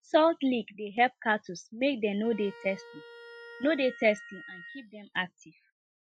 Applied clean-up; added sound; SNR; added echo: classical method Wiener filter.